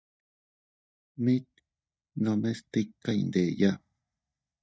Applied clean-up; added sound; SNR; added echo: neural mask model DeepFilterNet 3.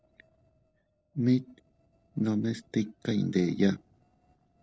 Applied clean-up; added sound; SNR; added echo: neural separator model SepFormer DNS4.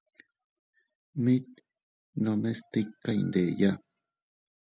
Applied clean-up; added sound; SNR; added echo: none; none; none; none.